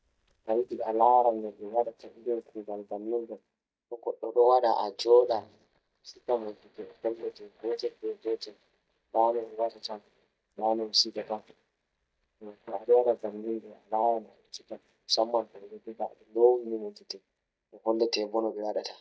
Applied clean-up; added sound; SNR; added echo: neural mask model DeepFilterNet 3.